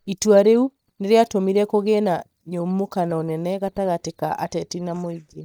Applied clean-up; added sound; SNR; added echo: neural mask model DeepFilterNet 3.